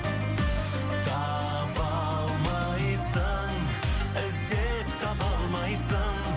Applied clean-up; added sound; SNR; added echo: none; none; none; none.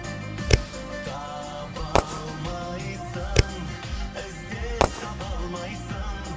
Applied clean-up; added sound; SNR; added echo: none; Fireworks; -2 dB; reverberation time 2.6 s.